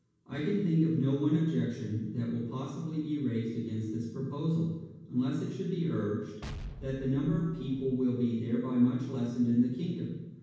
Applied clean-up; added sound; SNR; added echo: none; Explosion; 14 dB; reverberation time 1.2 s.